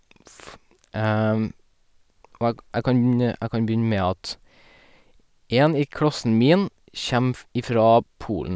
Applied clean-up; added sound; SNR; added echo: none; none; none; none.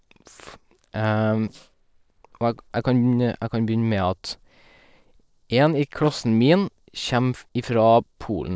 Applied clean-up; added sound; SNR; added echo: neural separator model SepFormer DNS4.